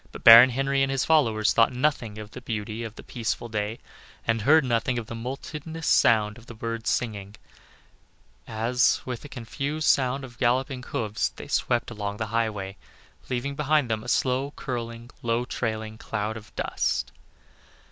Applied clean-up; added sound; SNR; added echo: none; none; none; none.